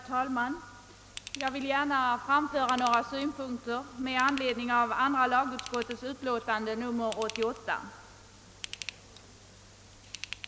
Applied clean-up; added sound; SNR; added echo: none; Ratchet, pawl / Tools; 16 dB; none.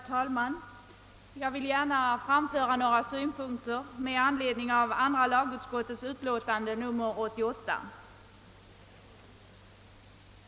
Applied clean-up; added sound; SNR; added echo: none; none; none; none.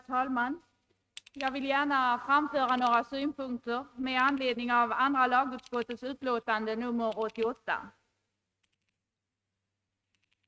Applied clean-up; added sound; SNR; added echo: neural mask model RNNoise.